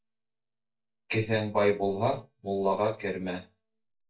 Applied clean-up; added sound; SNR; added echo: neural mask model DeepFilterNet 3.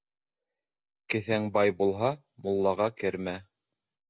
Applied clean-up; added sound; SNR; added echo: none; none; none; none.